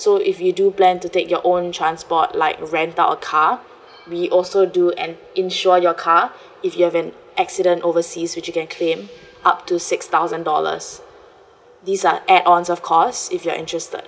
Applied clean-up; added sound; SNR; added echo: none; none; none; none.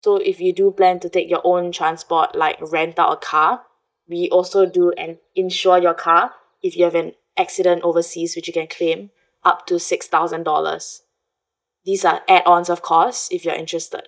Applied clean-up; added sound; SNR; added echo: neural mask model DeepFilterNet 3.